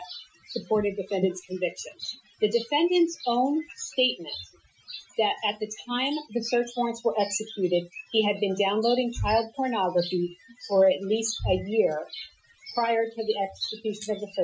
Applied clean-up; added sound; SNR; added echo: classical method Wiener filter.